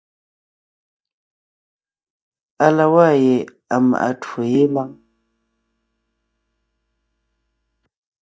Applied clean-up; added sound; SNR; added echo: neural mask model DeepFilterNet 3.